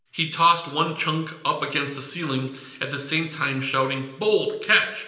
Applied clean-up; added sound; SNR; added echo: none; none; none; reverberation time 0.8 s.